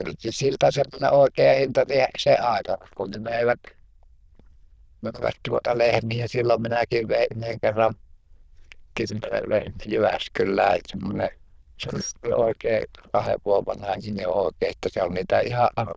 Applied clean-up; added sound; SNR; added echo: neural diffusion model UNIVERSE++.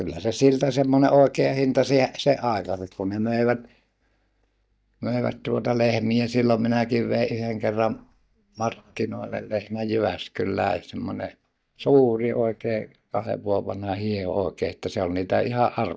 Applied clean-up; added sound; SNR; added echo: neural mask model DeepFilterNet 3.